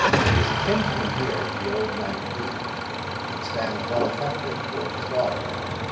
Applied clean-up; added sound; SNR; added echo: none; Idling / Engine starting; -3 dB; reverberation time 2.3 s.